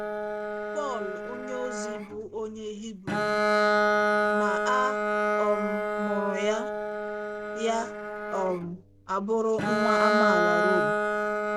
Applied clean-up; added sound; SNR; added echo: none; Bowed string instrument; -4 dB; none.